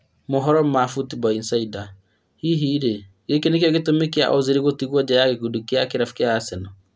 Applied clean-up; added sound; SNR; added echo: none; none; none; none.